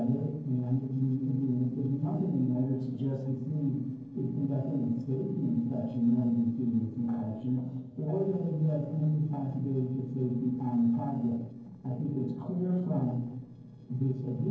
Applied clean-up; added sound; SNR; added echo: neural separator model SepFormer DNS4.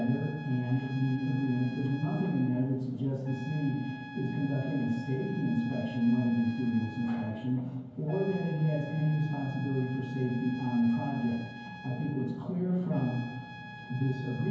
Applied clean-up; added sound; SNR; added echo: none; Trumpet; 17 dB; reverberation time 0.9 s.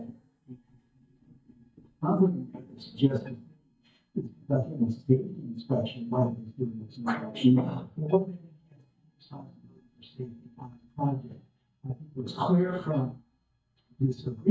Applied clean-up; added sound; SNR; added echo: neural mask model DeepFilterNet 3.